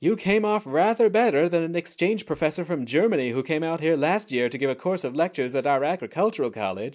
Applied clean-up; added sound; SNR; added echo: none; none; none; none.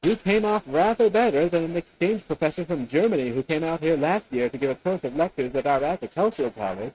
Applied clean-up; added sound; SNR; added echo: neural mask model RNNoise.